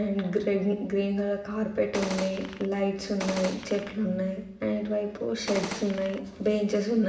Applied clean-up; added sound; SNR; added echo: none; Gunshot, gunfire; 9 dB; reverberation time 0.8 s.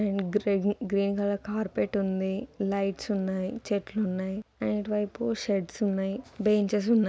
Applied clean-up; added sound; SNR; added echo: none; none; none; none.